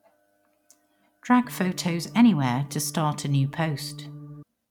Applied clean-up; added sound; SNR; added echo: none; Organ; 16 dB; none.